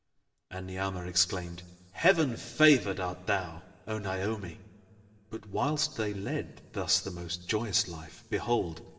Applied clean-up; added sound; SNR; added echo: none; none; none; reverberation time 2.3 s.